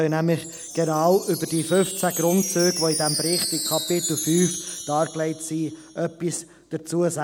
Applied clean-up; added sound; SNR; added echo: none; Wind chime; 7 dB; none.